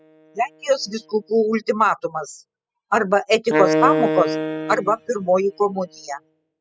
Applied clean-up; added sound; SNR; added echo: classical method spectral subtraction.